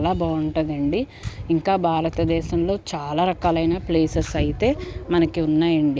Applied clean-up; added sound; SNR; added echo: none; none; none; none.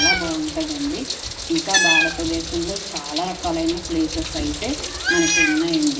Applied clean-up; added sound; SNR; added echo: none; Meow; 0 dB; reverberation time 0.7 s.